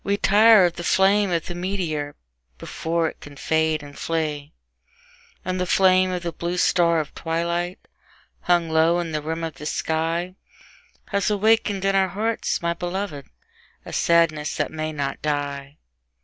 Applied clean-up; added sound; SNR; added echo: none; none; none; none.